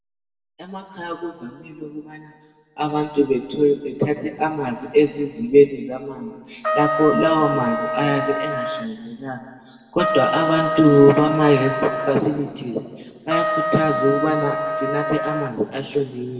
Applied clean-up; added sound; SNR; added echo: none; Trumpet; 4 dB; reverberation time 1.8 s.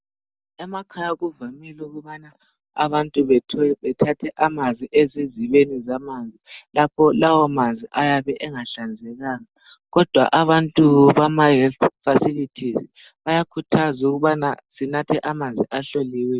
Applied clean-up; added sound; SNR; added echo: none; none; none; none.